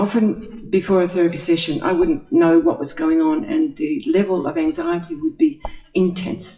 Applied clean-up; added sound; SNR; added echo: classical method WPE with log-MMSE.